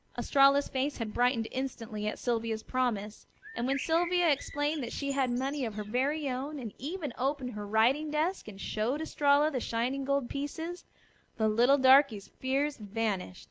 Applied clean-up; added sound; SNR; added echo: none; Bird; 15 dB; none.